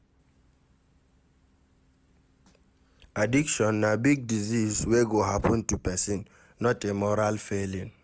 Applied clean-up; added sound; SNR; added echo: none; none; none; none.